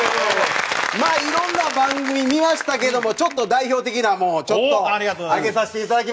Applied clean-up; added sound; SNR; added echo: none; none; none; none.